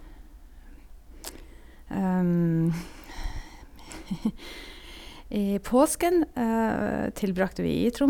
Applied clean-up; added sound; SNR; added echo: none; none; none; none.